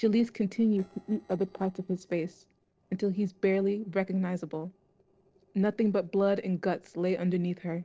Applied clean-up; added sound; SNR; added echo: neural separator model SepFormer DNS4.